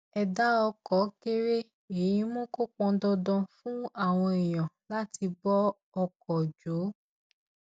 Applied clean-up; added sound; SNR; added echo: none; none; none; none.